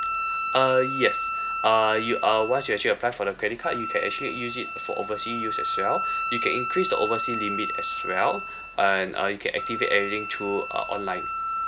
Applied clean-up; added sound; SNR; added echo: none; Wind instrument, woodwind instrument; 4 dB; none.